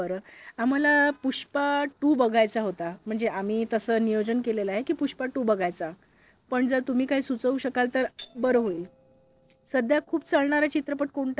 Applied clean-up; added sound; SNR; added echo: neural separator model SepFormer DNS4.